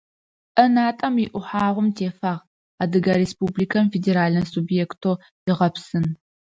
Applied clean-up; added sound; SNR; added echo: none; none; none; none.